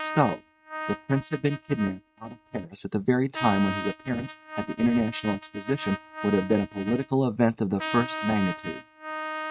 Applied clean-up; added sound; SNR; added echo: neural mask model RNNoise.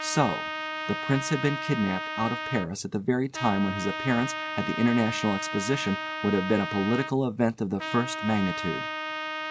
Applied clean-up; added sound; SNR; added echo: none; Trumpet; 6 dB; none.